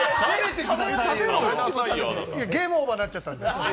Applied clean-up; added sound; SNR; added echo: none; none; none; none.